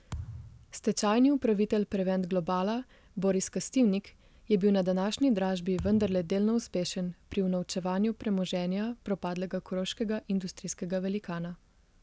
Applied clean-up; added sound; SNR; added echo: none; Thump, thud; 16 dB; none.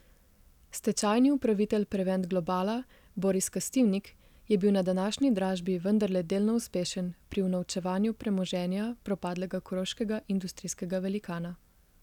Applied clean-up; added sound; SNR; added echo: none; none; none; none.